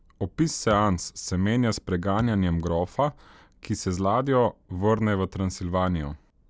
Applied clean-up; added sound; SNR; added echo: none; Thump, thud; 18 dB; none.